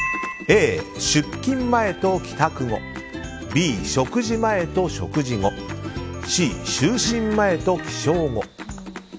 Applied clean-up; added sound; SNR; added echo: none; none; none; none.